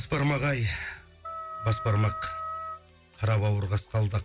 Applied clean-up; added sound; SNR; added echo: none; Wind instrument, woodwind instrument; 8 dB; none.